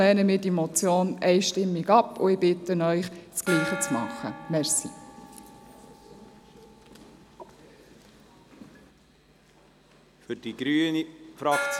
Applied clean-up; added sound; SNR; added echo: none; Gong; 13 dB; none.